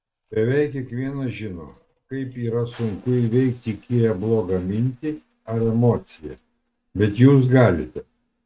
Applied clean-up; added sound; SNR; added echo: neural mask model RNNoise.